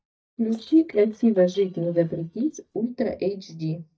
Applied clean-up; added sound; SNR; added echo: neural mask model DeepFilterNet 3.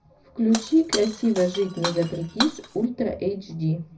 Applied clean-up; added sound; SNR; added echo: none; Shatter; 9 dB; reverberation time 0.4 s.